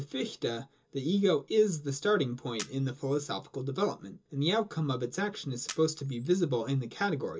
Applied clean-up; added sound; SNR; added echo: none; Camera; 18 dB; reverberation time 0.2 s.